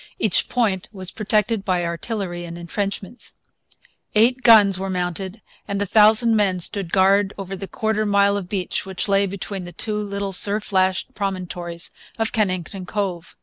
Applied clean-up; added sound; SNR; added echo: none; none; none; none.